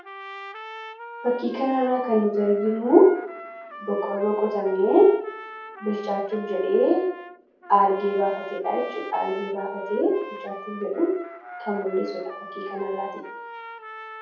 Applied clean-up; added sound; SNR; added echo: none; Trumpet; 15 dB; reverberation time 0.7 s.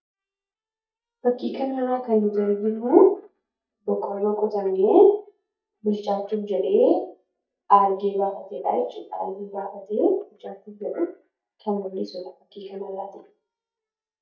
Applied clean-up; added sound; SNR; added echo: neural mask model DeepFilterNet 3.